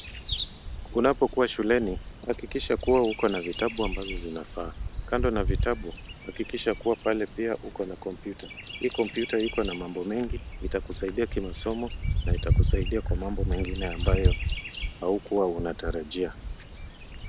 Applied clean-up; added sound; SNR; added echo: none; Bird vocalization, bird call, bird song; 2 dB; none.